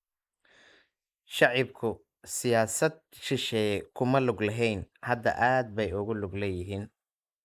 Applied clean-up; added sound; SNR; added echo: neural mask model Resemble Enhance denoiser.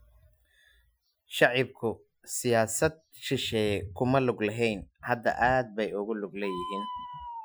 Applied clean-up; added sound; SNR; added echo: classical method Wiener filter.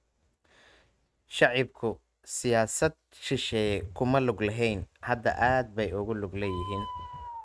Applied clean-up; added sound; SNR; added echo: neural mask model RNNoise.